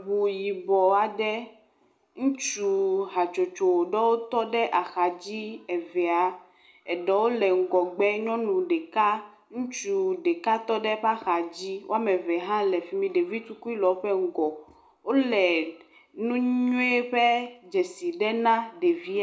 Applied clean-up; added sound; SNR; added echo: none; none; none; reverberation time 0.3 s.